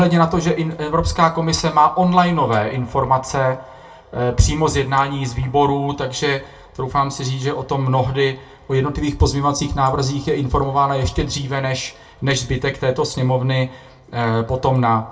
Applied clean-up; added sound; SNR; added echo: none; none; none; reverberation time 0.2 s.